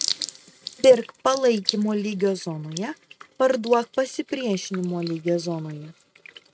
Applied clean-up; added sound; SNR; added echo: neural mask model RNNoise.